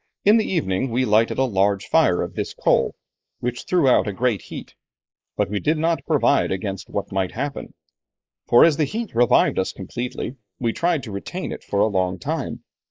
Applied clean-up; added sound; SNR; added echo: neural mask model Resemble Enhance denoiser.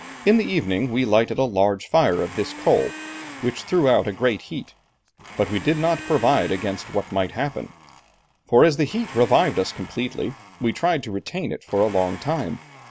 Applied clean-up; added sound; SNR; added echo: none; Domestic sounds, home sounds; 18 dB; none.